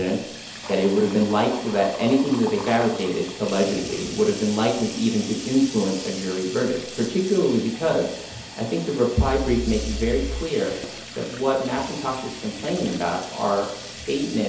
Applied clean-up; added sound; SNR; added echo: none; Sink (filling or washing) / Water tap, faucet; 13 dB; reverberation time 2.2 s.